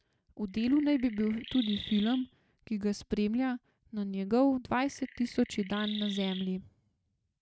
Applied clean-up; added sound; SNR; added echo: neural mask model RNNoise.